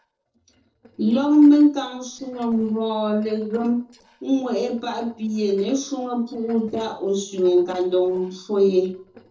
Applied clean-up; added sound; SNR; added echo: neural separator model SepFormer DNS4.